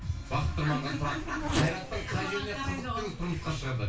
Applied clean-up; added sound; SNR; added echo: none; Race car, auto racing / Accelerating, revving, vroom; 9 dB; reverberation time 0.3 s.